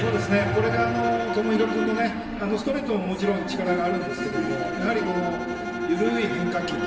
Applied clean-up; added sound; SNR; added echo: none; Bowed string instrument; 7 dB; reverberation time 1.3 s.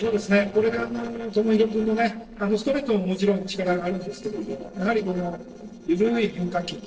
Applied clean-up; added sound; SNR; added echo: neural separator model SepFormer DNS4.